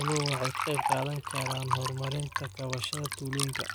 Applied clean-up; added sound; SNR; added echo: none; Fill (with liquid); 1 dB; none.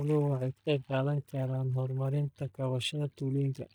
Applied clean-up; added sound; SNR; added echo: neural mask model DeepFilterNet 3.